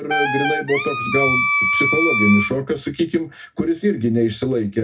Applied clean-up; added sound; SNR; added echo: none; Wind instrument, woodwind instrument; -1 dB; reverberation time 0.2 s.